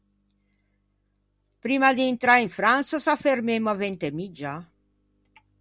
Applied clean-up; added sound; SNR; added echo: none; none; none; none.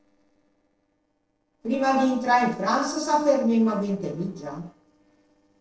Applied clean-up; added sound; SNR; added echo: neural separator model SepFormer DNS4.